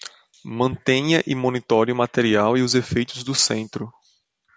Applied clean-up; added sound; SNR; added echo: none; none; none; none.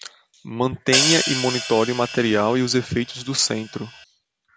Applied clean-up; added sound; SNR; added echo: none; Hi-hat; 4 dB; none.